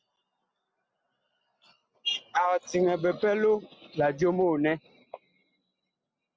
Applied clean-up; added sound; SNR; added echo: none; none; none; none.